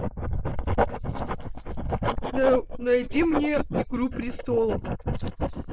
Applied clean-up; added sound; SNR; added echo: neural mask model Resemble Enhance denoiser.